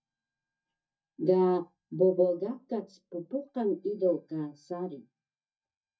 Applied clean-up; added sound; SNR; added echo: neural mask model DeepFilterNet 3.